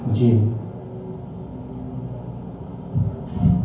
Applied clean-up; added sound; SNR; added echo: none; none; none; reverberation time 0.9 s.